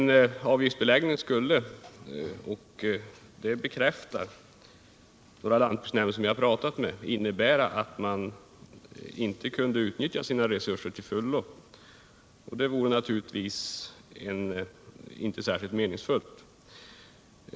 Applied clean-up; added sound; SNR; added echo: none; none; none; none.